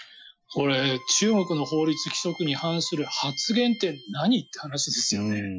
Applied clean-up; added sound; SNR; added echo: classical method Wiener filter.